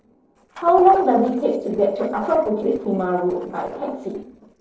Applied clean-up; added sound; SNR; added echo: neural separator model SepFormer DNS4.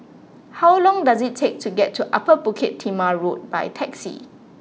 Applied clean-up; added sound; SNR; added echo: none; none; none; none.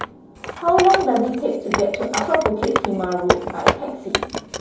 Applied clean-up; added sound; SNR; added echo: none; Wood; 3 dB; reverberation time 2.8 s.